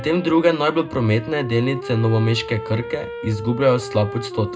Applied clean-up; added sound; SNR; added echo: none; Wind instrument, woodwind instrument; 12 dB; reverberation time 0.2 s.